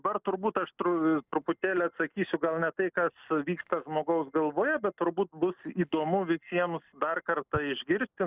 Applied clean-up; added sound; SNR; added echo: neural separator model SepFormer DNS4.